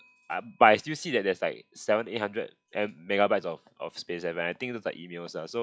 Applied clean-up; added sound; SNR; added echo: classical method log-MMSE.